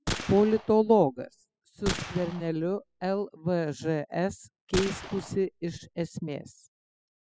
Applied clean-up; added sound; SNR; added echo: classical method spectral subtraction.